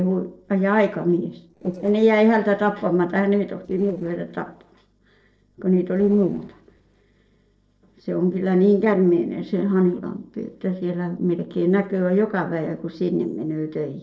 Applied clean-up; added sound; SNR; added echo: neural separator model SepFormer DNS4.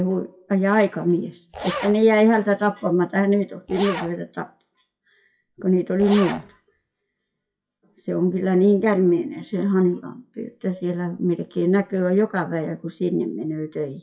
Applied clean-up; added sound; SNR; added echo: classical method WPE with log-MMSE.